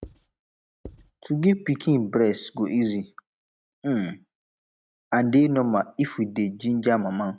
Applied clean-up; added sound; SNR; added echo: neural mask model RNNoise.